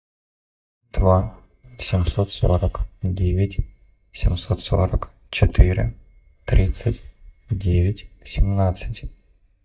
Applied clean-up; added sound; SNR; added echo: neural mask model DeepFilterNet 3.